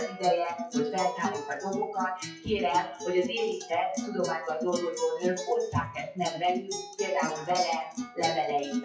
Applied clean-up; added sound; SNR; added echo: classical method WPE with log-MMSE.